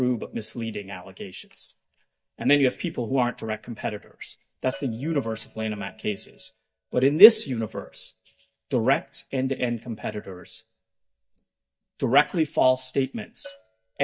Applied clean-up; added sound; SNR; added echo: neural mask model DeepFilterNet 3.